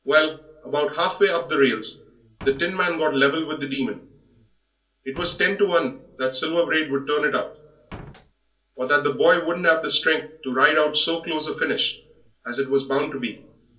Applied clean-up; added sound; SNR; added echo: none; Slam; 17 dB; reverberation time 0.3 s.